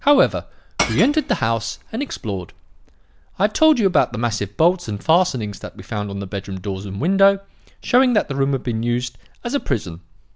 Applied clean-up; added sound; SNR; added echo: none; Shatter / Crushing; 12 dB; none.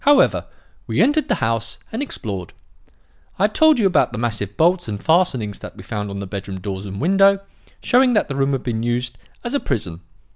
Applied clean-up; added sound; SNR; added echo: none; none; none; none.